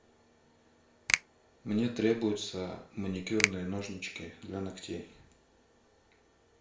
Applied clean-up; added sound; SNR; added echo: none; Finger snapping; 2 dB; reverberation time 0.4 s.